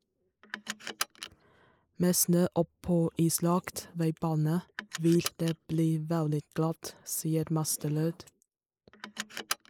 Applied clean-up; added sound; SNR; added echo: neural mask model Resemble Enhance denoiser.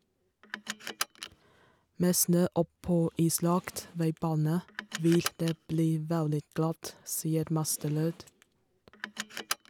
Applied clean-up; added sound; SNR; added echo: none; Car; 14 dB; none.